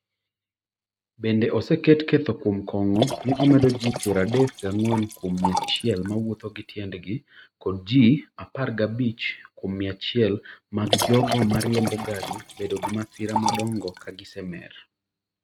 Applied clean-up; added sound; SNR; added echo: neural mask model RNNoise.